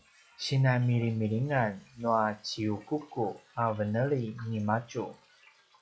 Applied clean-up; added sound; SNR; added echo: classical method log-MMSE.